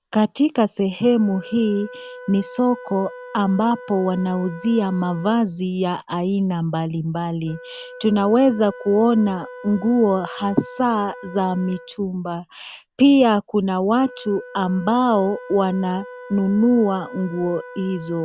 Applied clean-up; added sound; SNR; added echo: none; Wind instrument, woodwind instrument; 18 dB; none.